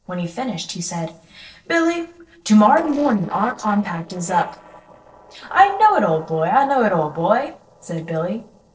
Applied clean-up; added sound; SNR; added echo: neural separator model SepFormer DNS4.